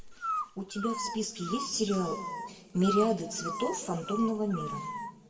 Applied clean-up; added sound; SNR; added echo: none; Dog; 6 dB; reverberation time 1.8 s.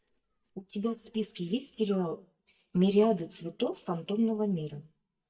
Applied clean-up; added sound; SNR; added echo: neural mask model DeepFilterNet 3.